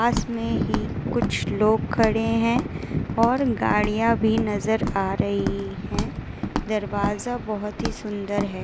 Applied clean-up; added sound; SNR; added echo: none; Walk, footsteps; 7 dB; none.